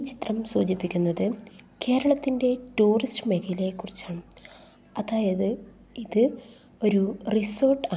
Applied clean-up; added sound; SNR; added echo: none; none; none; none.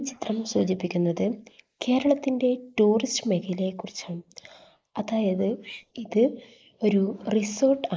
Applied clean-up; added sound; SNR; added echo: neural mask model Resemble Enhance denoiser.